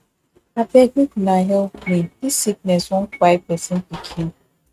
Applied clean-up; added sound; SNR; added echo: neural mask model RNNoise.